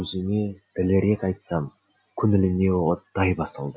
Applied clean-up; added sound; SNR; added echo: none; none; none; none.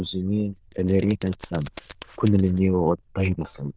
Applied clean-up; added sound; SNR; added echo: neural diffusion model UNIVERSE++.